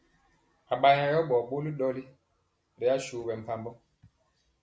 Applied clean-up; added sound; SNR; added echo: none; none; none; none.